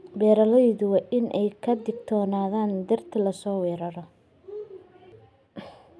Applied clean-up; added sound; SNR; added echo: none; none; none; none.